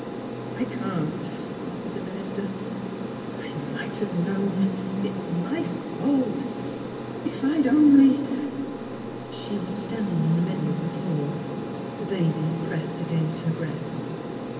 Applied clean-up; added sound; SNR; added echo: none; Aircraft; 6 dB; reverberation time 2.4 s.